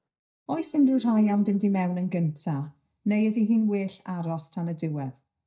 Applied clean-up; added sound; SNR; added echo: neural mask model DeepFilterNet 3.